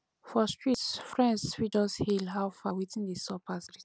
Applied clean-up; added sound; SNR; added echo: none; none; none; none.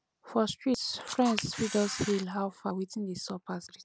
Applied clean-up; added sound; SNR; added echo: none; Camera; 7 dB; none.